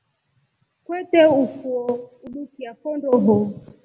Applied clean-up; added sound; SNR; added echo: none; none; none; none.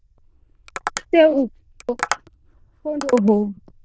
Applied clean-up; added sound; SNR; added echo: neural diffusion model UNIVERSE++.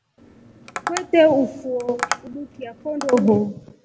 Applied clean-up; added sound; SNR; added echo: none; Tap; 11 dB; none.